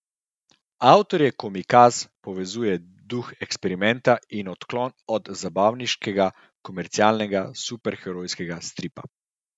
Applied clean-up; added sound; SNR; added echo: none; none; none; none.